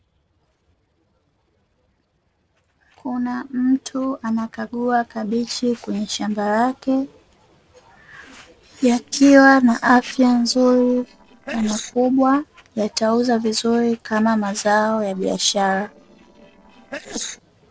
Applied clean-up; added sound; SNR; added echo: neural separator model SepFormer DNS4.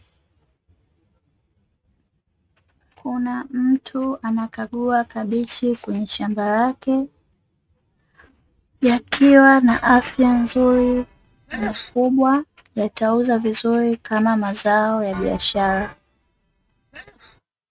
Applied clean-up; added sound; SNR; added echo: neural mask model RNNoise.